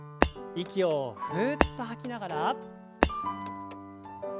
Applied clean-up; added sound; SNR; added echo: none; Shatter; 0 dB; none.